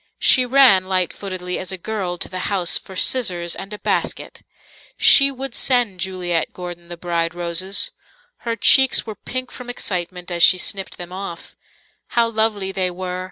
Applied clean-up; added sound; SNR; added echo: none; none; none; none.